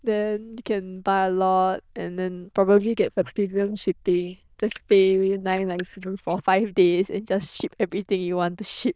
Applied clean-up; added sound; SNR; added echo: neural diffusion model UNIVERSE++.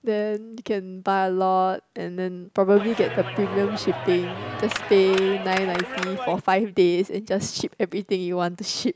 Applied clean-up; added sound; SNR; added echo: none; Clapping; 8 dB; none.